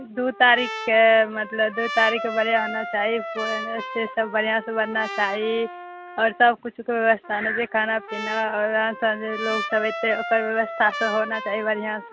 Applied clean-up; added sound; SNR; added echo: none; Trumpet; 10 dB; none.